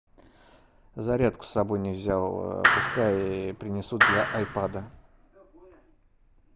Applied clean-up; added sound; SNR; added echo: none; Clapping; -3 dB; none.